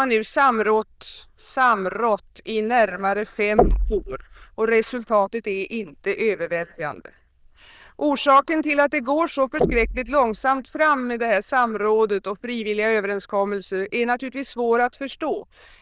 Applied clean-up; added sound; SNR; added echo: neural diffusion model UNIVERSE++.